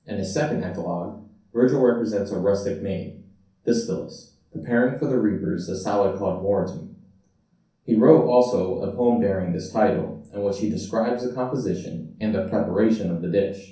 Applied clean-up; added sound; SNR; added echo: none; none; none; reverberation time 0.6 s.